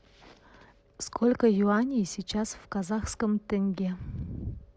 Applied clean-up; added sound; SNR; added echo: none; none; none; none.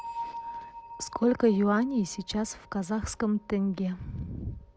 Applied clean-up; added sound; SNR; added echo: none; Bell; 15 dB; none.